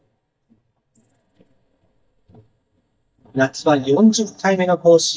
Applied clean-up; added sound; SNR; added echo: neural mask model DeepFilterNet 3.